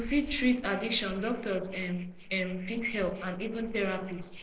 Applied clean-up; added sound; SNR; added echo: neural separator model SepFormer DNS4.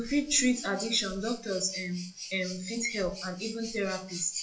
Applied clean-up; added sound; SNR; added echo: classical method WPE with log-MMSE.